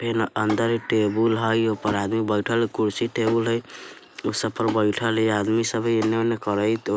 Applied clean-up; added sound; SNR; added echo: none; none; none; none.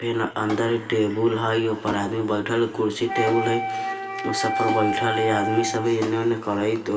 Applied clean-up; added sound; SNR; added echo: none; Wind instrument, woodwind instrument; 4 dB; reverberation time 2.8 s.